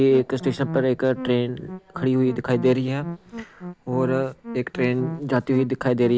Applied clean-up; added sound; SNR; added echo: none; Musical instrument; 12 dB; none.